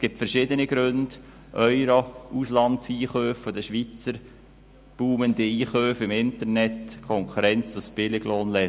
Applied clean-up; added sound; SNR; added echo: none; none; none; none.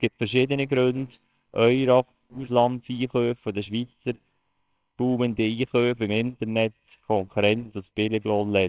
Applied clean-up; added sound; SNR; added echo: neural separator model SepFormer WHAMR!.